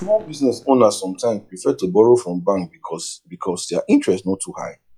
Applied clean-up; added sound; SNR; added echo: classical method log-MMSE.